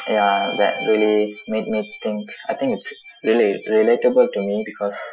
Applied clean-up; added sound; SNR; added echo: classical method Wiener filter.